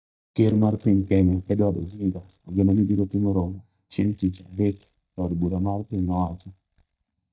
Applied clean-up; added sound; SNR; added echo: neural mask model DeepFilterNet 3.